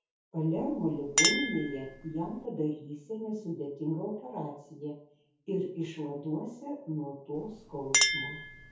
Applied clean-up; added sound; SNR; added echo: none; Chink, clink; 1 dB; reverberation time 0.6 s.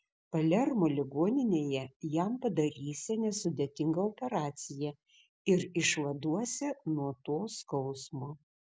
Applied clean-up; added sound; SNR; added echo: none; none; none; none.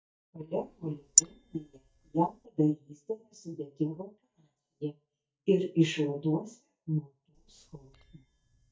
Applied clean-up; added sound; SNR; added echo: neural mask model DeepFilterNet 3.